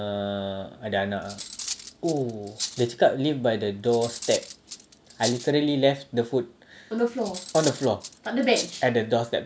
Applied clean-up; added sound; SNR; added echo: none; Cutlery, silverware; 11 dB; none.